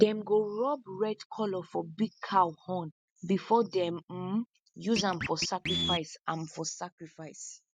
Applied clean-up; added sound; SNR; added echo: none; Scratching (performance technique); 6 dB; none.